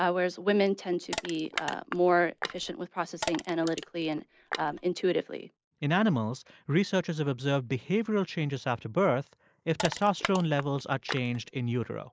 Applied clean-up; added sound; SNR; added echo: neural mask model Resemble Enhance denoiser.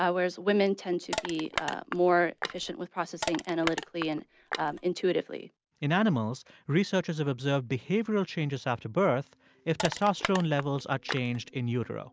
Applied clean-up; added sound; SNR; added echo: none; Crushing; 8 dB; none.